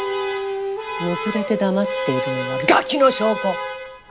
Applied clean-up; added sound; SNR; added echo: none; Alarm; 10 dB; none.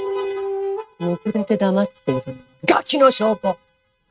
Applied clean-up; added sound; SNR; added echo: neural mask model RNNoise.